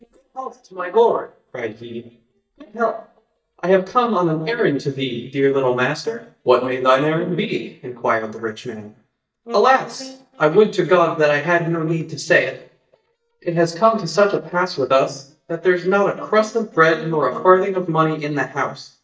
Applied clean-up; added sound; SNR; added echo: neural mask model DeepFilterNet 3.